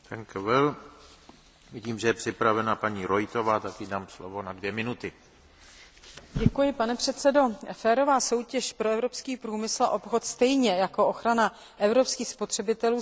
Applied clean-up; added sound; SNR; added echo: none; none; none; none.